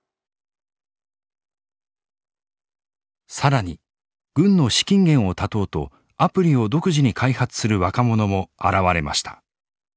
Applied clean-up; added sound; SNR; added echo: none; none; none; none.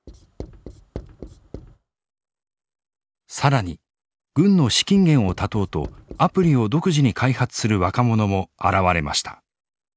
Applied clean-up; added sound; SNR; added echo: none; Writing; 18 dB; none.